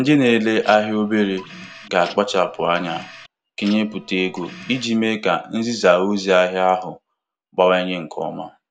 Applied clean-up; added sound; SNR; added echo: none; Printer; 19 dB; none.